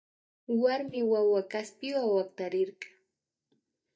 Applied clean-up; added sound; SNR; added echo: neural mask model DeepFilterNet 3.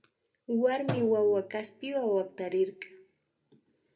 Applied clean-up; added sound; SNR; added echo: none; Drum; 11 dB; reverberation time 0.4 s.